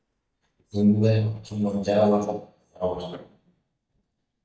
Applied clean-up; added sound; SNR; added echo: neural mask model DeepFilterNet 3.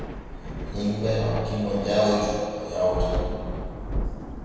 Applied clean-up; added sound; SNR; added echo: none; Thunder / Rain; 4 dB; reverberation time 1.9 s.